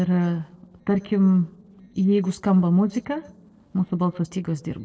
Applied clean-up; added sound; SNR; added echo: neural separator model SepFormer DNS4.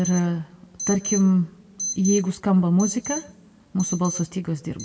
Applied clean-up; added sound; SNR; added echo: none; Alarm; 11 dB; reverberation time 0.6 s.